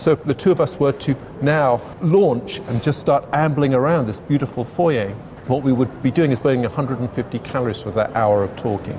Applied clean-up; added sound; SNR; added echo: none; none; none; none.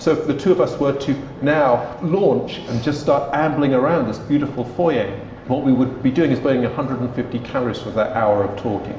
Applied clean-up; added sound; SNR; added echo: none; none; none; reverberation time 0.9 s.